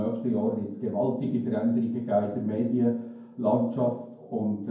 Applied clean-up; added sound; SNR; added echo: none; none; none; reverberation time 0.9 s.